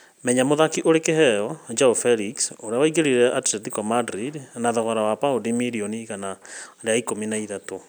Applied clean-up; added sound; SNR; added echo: none; none; none; none.